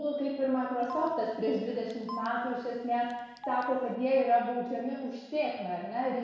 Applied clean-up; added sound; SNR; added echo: none; Telephone; 12 dB; reverberation time 1.1 s.